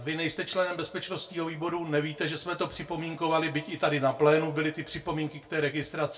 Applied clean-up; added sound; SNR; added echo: none; none; none; reverberation time 0.2 s.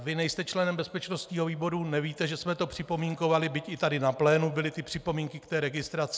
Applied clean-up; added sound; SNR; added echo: none; none; none; none.